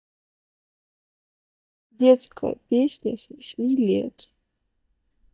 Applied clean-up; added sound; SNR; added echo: neural mask model DeepFilterNet 3.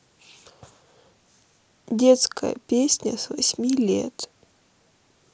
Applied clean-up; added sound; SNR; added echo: none; none; none; none.